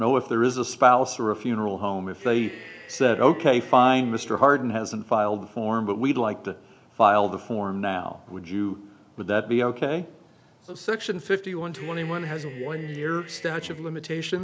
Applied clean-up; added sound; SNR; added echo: none; Cheering; 19 dB; none.